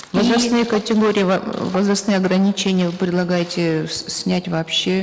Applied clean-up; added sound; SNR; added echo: none; Tap; 16 dB; none.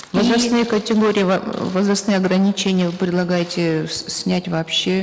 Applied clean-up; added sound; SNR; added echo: none; none; none; none.